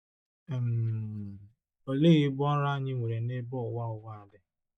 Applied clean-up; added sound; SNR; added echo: neural mask model DeepFilterNet 3.